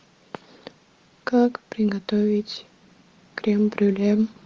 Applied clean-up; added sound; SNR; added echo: none; none; none; none.